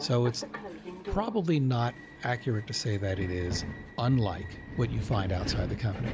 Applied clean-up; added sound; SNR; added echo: none; Subway, metro, underground; 9 dB; none.